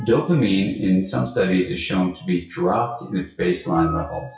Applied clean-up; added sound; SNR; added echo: classical method WPE with log-MMSE.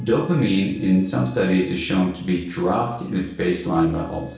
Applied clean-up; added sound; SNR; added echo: neural separator model SepFormer DNS4.